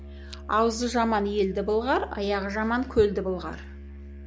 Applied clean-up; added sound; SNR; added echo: none; Musical instrument; 14 dB; none.